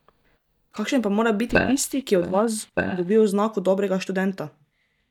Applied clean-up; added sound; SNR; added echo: neural mask model DeepFilterNet 3.